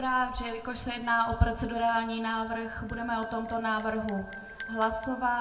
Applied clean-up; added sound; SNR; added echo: none; Bell; 4 dB; reverberation time 0.5 s.